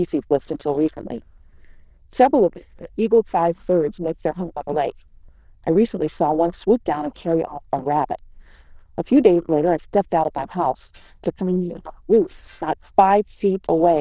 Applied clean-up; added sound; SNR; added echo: neural diffusion model UNIVERSE++.